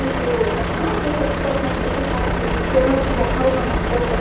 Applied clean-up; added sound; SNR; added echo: none; Truck; -2 dB; reverberation time 0.9 s.